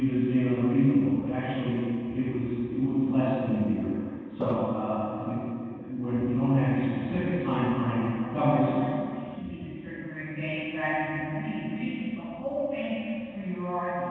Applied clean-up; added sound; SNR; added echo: neural separator model SepFormer DNS4.